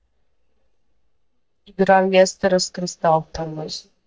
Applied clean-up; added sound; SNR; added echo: neural mask model DeepFilterNet 3.